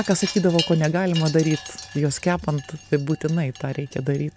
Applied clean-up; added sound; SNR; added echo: none; Wind chime; 14 dB; none.